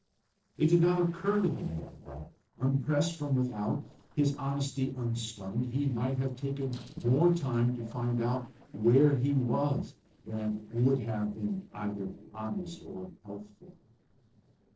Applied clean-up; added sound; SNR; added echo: neural separator model SepFormer DNS4.